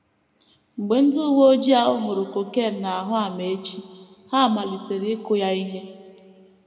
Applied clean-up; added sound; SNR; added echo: none; none; none; reverberation time 1.7 s.